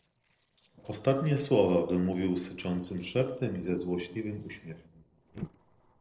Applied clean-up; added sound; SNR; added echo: neural separator model SepFormer DNS4.